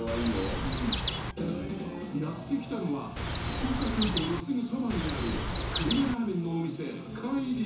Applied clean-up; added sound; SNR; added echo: none; Chirp, tweet; 1 dB; reverberation time 0.9 s.